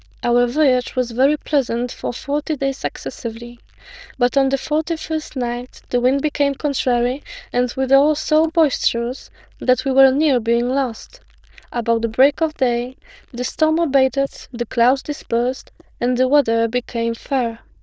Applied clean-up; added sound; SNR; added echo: neural diffusion model UNIVERSE++.